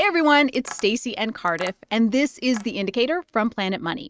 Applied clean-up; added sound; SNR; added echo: neural mask model RNNoise.